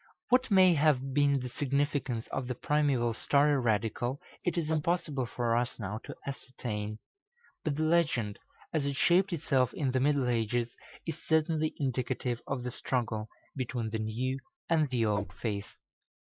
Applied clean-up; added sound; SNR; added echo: neural mask model Resemble Enhance denoiser.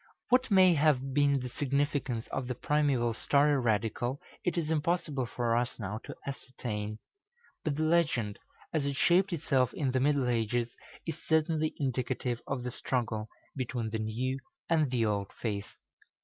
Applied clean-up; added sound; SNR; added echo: none; none; none; none.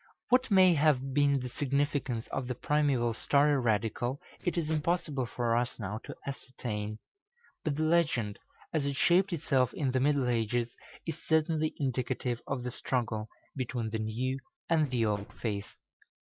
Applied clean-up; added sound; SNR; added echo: neural separator model SepFormer DNS4.